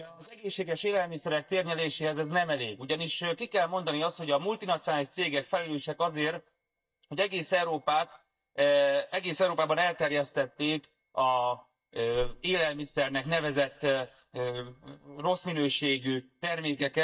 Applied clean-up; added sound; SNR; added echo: neural mask model DeepFilterNet 3.